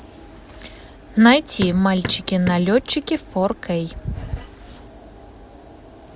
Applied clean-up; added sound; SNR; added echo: none; Hammer; 10 dB; none.